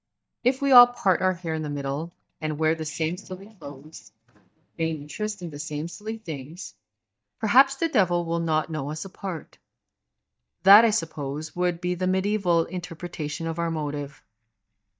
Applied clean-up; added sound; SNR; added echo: neural mask model DeepFilterNet 3.